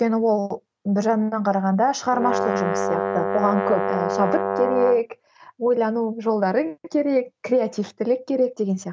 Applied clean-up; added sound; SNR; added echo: none; Brass instrument; 2 dB; none.